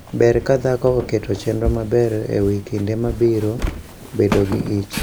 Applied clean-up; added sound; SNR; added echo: none; Walk, footsteps; 9 dB; none.